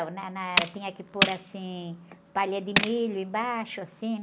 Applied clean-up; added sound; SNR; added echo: none; Tools; -2 dB; none.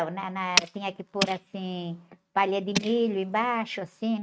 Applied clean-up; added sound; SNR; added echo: neural mask model RNNoise.